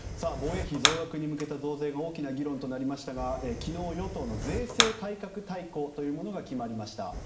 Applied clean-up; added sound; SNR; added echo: none; Fire; 2 dB; reverberation time 0.8 s.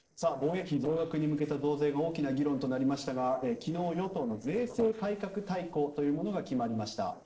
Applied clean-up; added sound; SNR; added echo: neural separator model SepFormer DNS4.